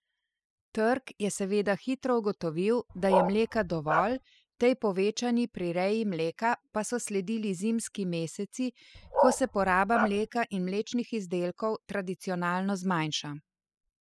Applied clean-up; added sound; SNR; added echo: classical method spectral subtraction.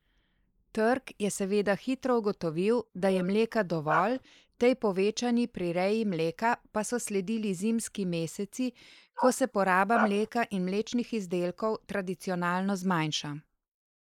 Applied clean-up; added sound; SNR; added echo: neural mask model Resemble Enhance denoiser.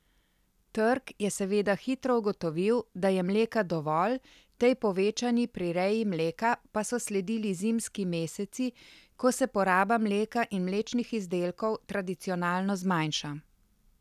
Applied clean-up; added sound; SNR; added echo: none; none; none; none.